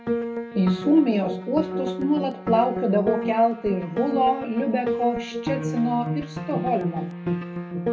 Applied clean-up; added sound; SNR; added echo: none; Piano; 5 dB; reverberation time 0.3 s.